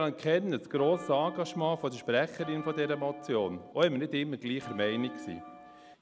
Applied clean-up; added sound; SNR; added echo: none; Bell; 14 dB; none.